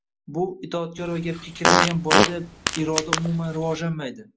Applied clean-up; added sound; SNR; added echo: none; Fart; -4 dB; none.